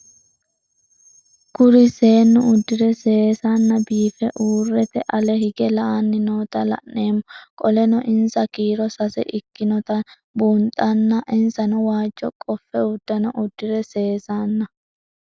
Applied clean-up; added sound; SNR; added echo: none; none; none; none.